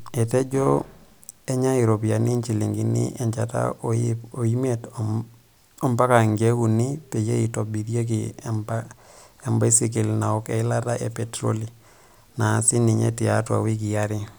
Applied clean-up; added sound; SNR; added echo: none; none; none; none.